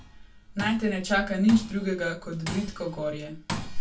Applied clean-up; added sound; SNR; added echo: none; Tools; 13 dB; reverberation time 0.2 s.